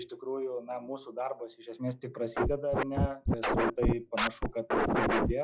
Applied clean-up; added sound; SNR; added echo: classical method log-MMSE.